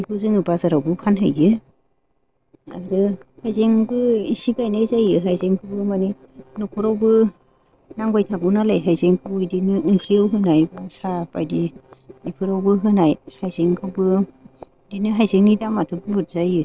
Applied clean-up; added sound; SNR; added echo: neural separator model SepFormer DNS4.